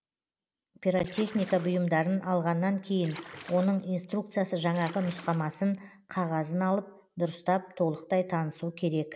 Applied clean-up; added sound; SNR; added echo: none; Splash, splatter; 17 dB; none.